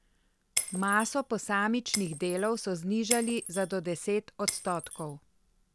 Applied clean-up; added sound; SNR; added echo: none; Shatter; 5 dB; none.